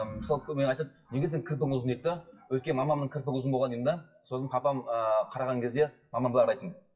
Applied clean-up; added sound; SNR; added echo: classical method WPE with log-MMSE.